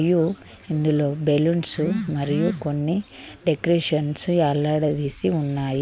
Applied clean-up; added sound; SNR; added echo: none; none; none; none.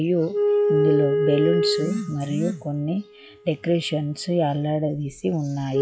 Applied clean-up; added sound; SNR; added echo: classical method log-MMSE.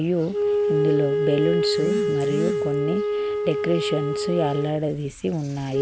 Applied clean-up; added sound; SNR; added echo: none; Wind instrument, woodwind instrument; -1 dB; none.